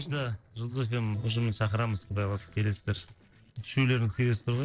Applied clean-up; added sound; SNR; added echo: neural separator model SepFormer DNS4.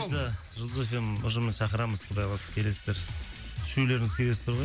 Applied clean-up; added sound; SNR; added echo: none; none; none; none.